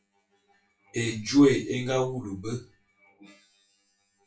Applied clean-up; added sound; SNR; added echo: classical method WPE with log-MMSE.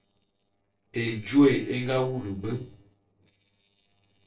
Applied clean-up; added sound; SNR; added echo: neural separator model SepFormer DNS4.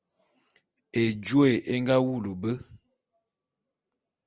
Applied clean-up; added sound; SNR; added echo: none; none; none; none.